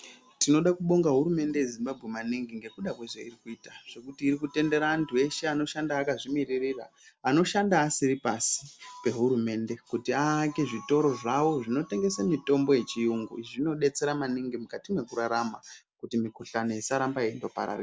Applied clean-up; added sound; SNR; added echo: none; none; none; none.